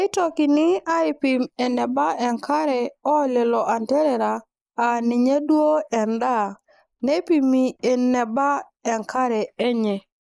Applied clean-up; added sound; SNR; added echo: neural mask model Resemble Enhance denoiser.